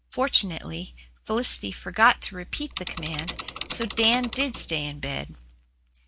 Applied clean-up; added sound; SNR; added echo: none; Mechanisms / Bicycle; 9 dB; none.